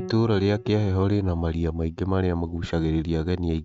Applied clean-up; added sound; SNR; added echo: neural mask model RNNoise.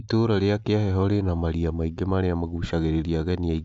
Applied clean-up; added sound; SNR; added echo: none; none; none; none.